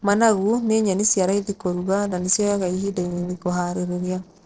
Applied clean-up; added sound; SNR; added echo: neural separator model SepFormer DNS4.